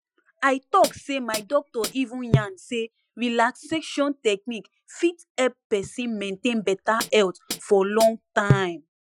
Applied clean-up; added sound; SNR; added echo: classical method Wiener filter.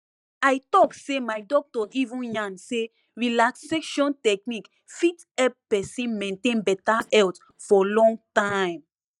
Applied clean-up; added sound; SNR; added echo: neural mask model DeepFilterNet 3.